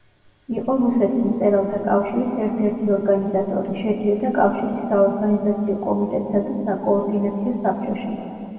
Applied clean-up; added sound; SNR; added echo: none; none; none; reverberation time 2.4 s.